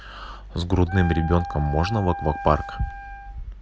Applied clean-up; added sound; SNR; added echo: none; Wind instrument, woodwind instrument; 11 dB; none.